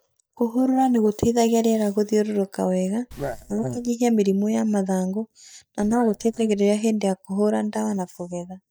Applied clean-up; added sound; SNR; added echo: neural mask model DeepFilterNet 3.